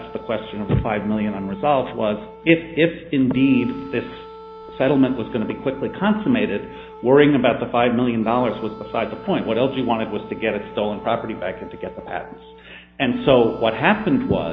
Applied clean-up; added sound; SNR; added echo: none; Wind instrument, woodwind instrument; 18 dB; none.